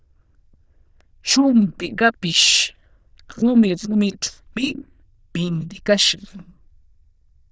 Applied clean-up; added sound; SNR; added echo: neural diffusion model UNIVERSE++.